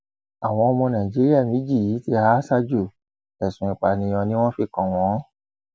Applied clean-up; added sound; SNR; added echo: none; none; none; none.